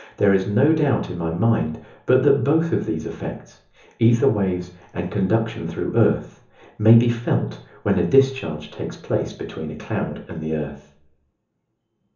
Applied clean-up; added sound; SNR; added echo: none; none; none; reverberation time 0.8 s.